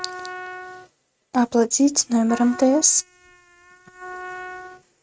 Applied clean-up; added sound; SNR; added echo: neural mask model RNNoise.